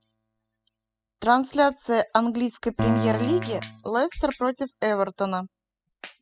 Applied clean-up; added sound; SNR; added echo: classical method spectral subtraction.